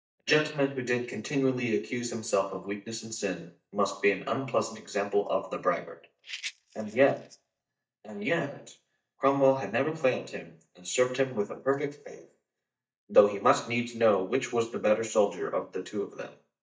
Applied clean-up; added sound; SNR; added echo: neural mask model DeepFilterNet 3.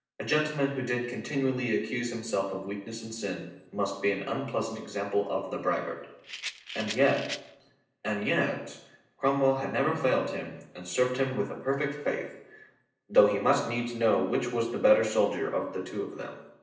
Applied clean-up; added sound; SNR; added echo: neural separator model SepFormer DNS4.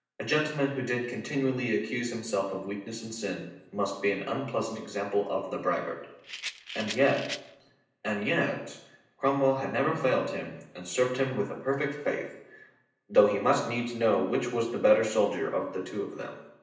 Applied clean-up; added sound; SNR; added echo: none; Rattle; 11 dB; reverberation time 0.8 s.